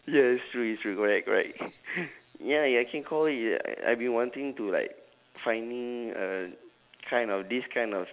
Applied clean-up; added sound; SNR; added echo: none; none; none; none.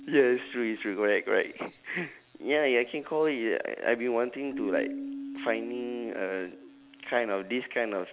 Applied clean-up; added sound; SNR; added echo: none; Keyboard (musical); 14 dB; none.